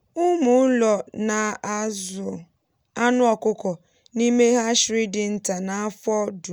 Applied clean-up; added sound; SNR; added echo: none; none; none; none.